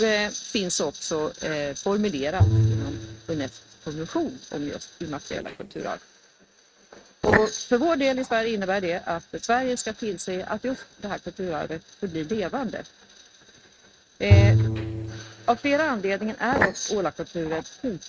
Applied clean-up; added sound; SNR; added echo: neural mask model RNNoise.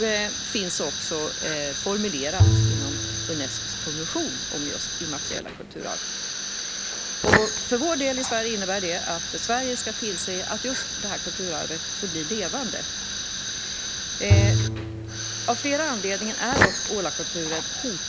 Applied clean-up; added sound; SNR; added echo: none; Fire + Bowed string instrument; -3 dB; none.